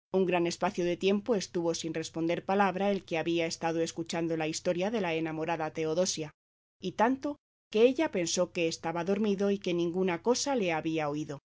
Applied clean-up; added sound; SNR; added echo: none; none; none; none.